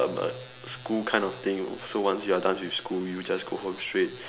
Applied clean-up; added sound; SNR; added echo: none; none; none; none.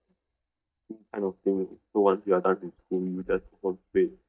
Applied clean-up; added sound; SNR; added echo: neural mask model DeepFilterNet 3.